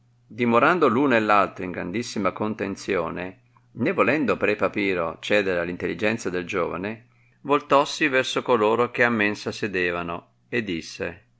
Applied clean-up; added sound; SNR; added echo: none; none; none; none.